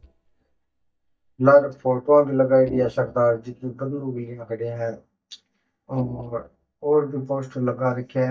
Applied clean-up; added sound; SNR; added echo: neural mask model DeepFilterNet 3.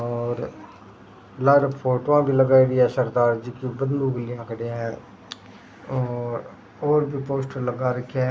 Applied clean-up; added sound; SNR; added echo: none; none; none; none.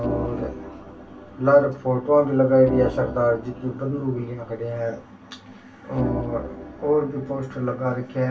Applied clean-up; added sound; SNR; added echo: none; Organ; 10 dB; reverberation time 0.2 s.